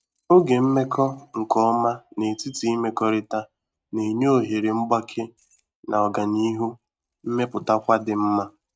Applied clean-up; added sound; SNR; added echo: neural mask model RNNoise.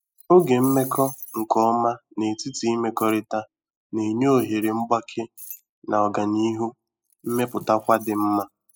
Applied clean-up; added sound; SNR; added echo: classical method spectral subtraction.